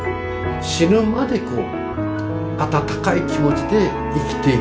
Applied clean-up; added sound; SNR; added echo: none; none; none; none.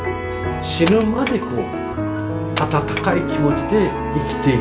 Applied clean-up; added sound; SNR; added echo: none; Wood; 13 dB; none.